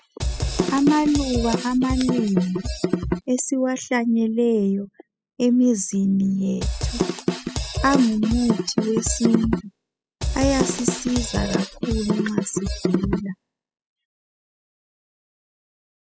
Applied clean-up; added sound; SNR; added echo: classical method spectral subtraction.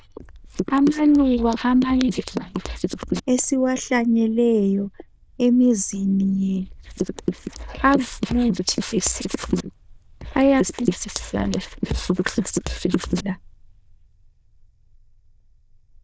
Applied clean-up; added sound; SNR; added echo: neural diffusion model UNIVERSE++.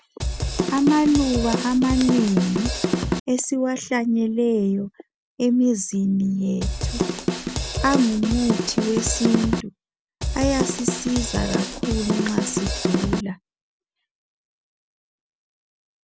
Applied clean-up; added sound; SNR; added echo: none; Drum / Drum kit; 1 dB; none.